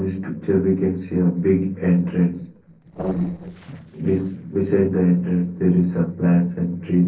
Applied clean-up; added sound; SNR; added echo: neural separator model SepFormer DNS4.